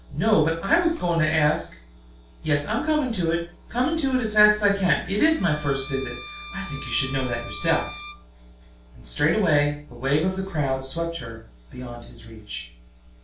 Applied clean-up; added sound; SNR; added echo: none; Bowed string instrument; 15 dB; reverberation time 0.3 s.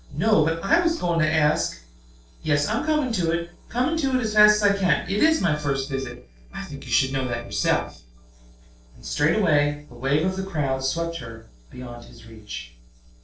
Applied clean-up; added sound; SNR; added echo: neural separator model SepFormer DNS4.